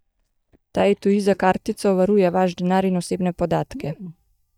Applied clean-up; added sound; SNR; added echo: neural mask model DeepFilterNet 3.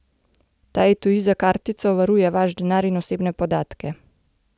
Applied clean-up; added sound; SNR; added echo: none; none; none; none.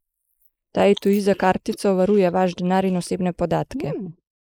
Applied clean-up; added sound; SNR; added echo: neural mask model Resemble Enhance denoiser.